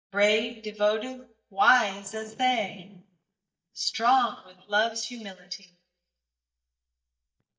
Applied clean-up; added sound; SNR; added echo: neural mask model DeepFilterNet 3.